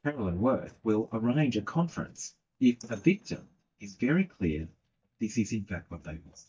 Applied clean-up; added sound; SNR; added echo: neural mask model DeepFilterNet 3.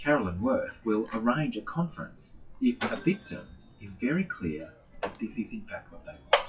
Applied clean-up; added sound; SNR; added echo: classical method WPE with log-MMSE.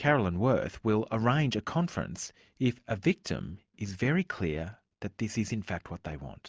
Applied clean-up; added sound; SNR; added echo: none; none; none; none.